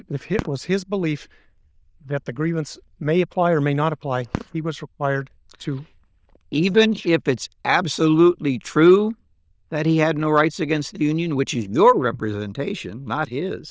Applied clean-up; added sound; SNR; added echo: neural diffusion model UNIVERSE++.